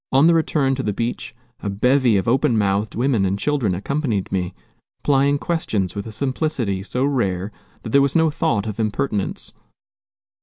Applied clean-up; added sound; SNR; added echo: none; none; none; none.